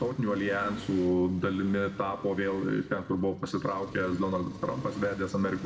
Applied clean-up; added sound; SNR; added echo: none; Accelerating, revving, vroom; 15 dB; reverberation time 1.2 s.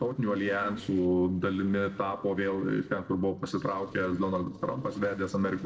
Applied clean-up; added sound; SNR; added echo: neural separator model SepFormer DNS4.